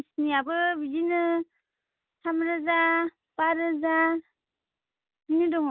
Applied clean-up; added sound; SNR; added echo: none; none; none; none.